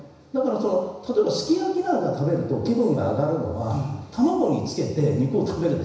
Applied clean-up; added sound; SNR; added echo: none; none; none; reverberation time 1.0 s.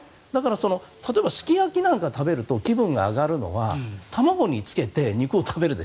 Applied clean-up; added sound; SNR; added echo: none; none; none; none.